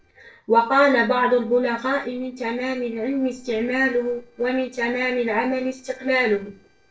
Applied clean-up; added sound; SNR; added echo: neural separator model SepFormer DNS4.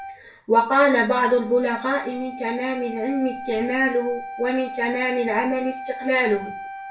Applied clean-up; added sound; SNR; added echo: none; Wind instrument, woodwind instrument; 12 dB; reverberation time 0.3 s.